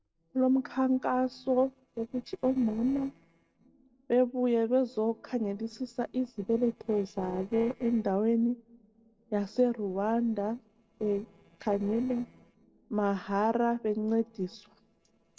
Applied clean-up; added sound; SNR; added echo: neural separator model SepFormer DNS4.